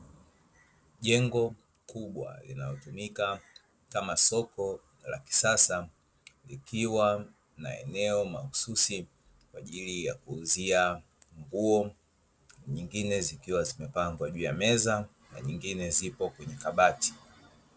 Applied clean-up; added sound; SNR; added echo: none; none; none; none.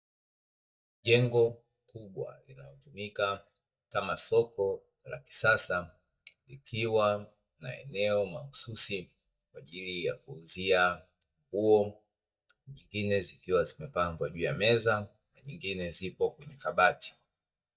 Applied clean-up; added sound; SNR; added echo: neural mask model DeepFilterNet 3.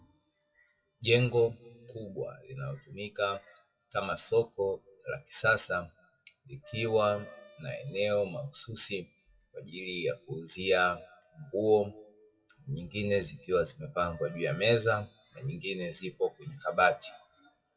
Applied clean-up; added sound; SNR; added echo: classical method WPE with log-MMSE.